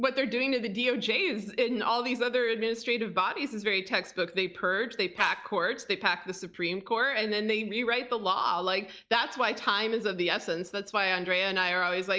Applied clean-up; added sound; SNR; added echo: neural separator model SepFormer DNS4.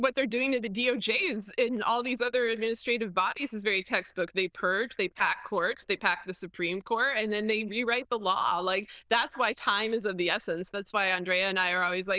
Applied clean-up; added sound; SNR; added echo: neural diffusion model UNIVERSE++.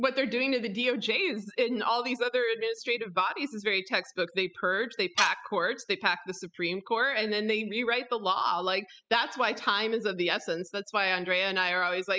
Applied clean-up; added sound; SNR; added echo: classical method spectral subtraction.